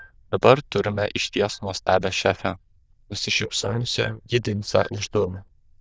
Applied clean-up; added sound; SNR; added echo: neural diffusion model UNIVERSE++.